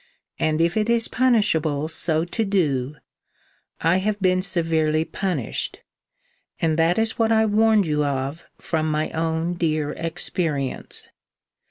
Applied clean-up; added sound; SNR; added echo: none; none; none; none.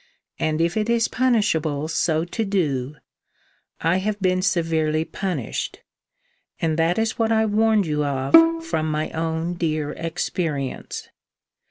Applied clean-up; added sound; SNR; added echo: none; Bowed string instrument; -1 dB; none.